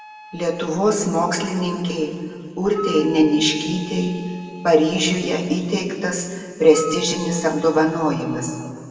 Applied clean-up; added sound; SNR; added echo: none; Wind instrument, woodwind instrument; 19 dB; reverberation time 2.1 s.